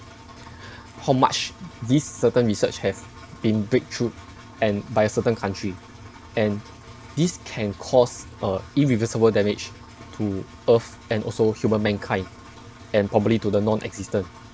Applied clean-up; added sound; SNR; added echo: none; Engine; 19 dB; none.